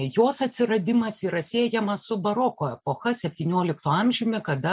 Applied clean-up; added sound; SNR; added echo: none; none; none; none.